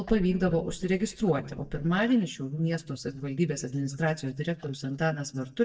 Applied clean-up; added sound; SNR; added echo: neural mask model DeepFilterNet 3.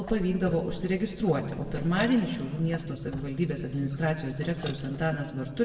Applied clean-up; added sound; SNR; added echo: none; Squeak; 16 dB; reverberation time 1.6 s.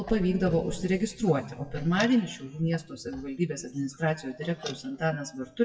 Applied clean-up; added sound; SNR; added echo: classical method WPE with log-MMSE.